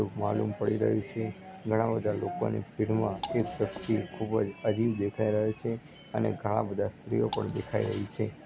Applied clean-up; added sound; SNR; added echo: none; Drip / Water; 13 dB; none.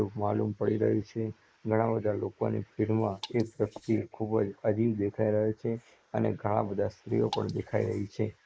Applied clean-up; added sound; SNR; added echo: neural mask model Resemble Enhance denoiser.